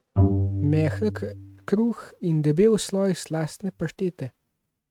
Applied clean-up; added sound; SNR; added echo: neural mask model RNNoise.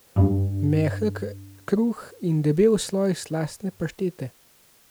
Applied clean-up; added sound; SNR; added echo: none; Bowed string instrument; 3 dB; none.